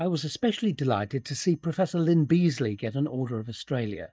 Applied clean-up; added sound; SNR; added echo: neural mask model DeepFilterNet 3.